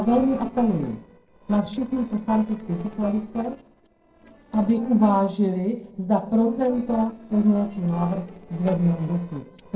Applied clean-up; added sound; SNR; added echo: neural separator model SepFormer DNS4.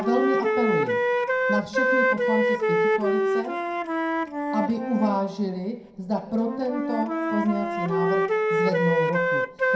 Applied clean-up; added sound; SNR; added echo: none; Wind instrument, woodwind instrument; -4 dB; reverberation time 0.5 s.